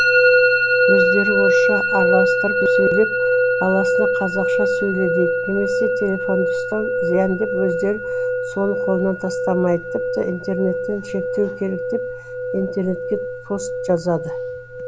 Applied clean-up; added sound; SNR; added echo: none; Musical instrument; -4 dB; none.